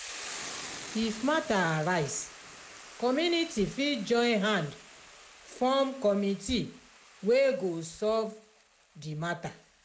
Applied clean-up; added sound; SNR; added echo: none; Boiling / Hiss; 16 dB; none.